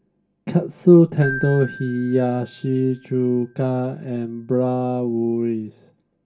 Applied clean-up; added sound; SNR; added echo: none; Keyboard (musical); 18 dB; reverberation time 0.2 s.